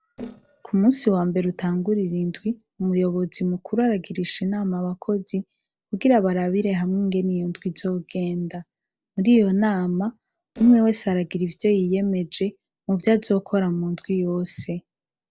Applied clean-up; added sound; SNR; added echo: neural separator model SepFormer DNS4.